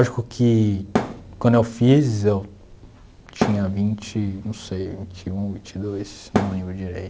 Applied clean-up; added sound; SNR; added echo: none; Thump, thud; 3 dB; none.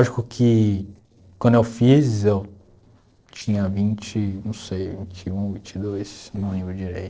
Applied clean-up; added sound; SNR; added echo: neural separator model SepFormer DNS4.